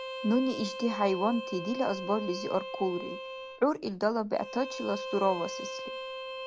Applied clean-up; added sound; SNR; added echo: none; Bowed string instrument; 8 dB; none.